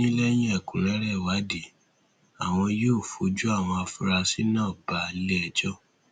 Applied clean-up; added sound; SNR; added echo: none; none; none; none.